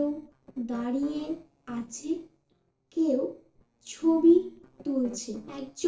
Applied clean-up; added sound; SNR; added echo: neural separator model SepFormer DNS4.